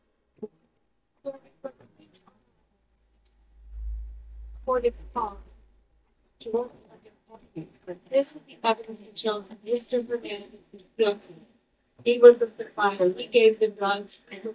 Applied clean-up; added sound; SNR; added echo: neural mask model DeepFilterNet 3.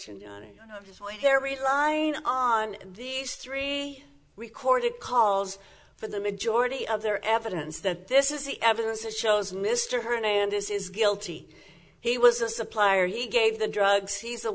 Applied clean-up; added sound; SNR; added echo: none; none; none; none.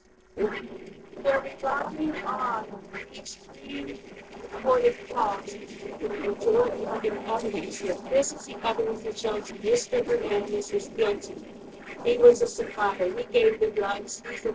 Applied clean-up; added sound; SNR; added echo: neural separator model SepFormer DNS4.